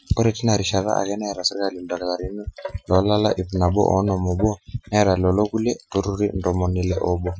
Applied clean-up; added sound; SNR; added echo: classical method Wiener filter.